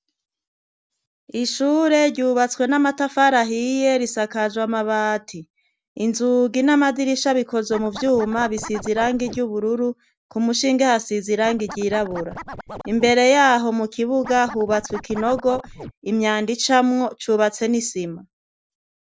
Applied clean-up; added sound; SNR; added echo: none; Scratching (performance technique); 14 dB; none.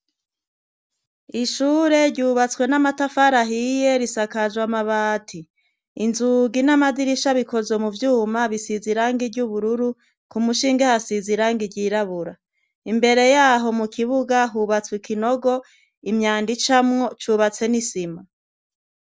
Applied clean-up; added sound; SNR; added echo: none; none; none; none.